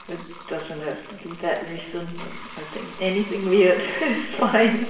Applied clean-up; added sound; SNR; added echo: none; Bathtub (filling or washing); 18 dB; reverberation time 0.9 s.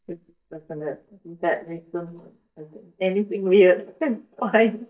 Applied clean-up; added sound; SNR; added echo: neural mask model DeepFilterNet 3.